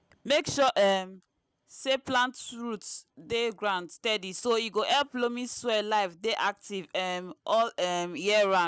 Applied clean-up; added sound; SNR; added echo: none; none; none; none.